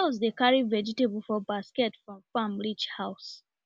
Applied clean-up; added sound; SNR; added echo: none; none; none; none.